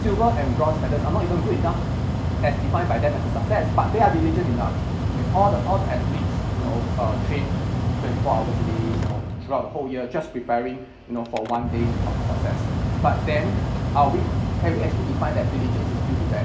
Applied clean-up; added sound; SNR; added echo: none; Mechanical fan; -2 dB; reverberation time 1.3 s.